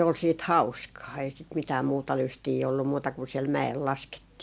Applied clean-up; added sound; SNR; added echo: none; none; none; none.